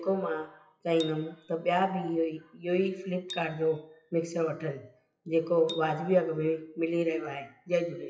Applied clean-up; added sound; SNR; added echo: classical method WPE with log-MMSE.